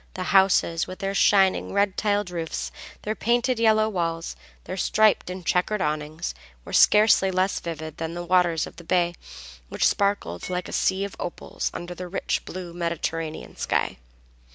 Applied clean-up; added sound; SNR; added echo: none; Glass; 15 dB; none.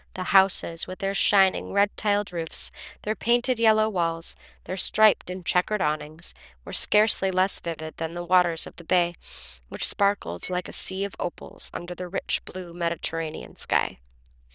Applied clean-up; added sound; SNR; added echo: neural diffusion model UNIVERSE++.